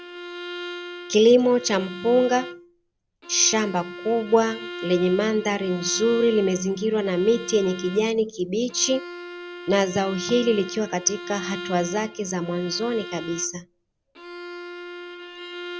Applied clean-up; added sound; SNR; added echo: none; Bowed string instrument; 13 dB; none.